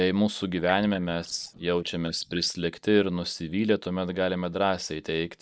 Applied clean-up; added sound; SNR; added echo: neural mask model DeepFilterNet 3.